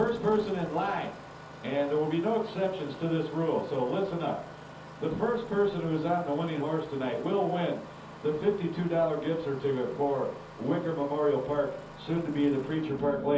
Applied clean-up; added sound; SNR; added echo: none; Engine starting; 15 dB; reverberation time 0.7 s.